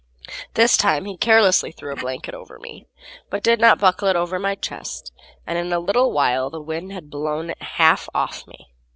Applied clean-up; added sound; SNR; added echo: none; none; none; none.